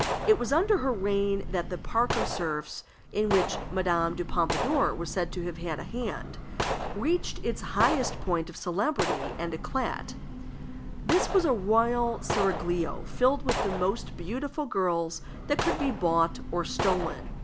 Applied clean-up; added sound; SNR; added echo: none; Gunshot, gunfire + Train / Breathing; 5 dB; none.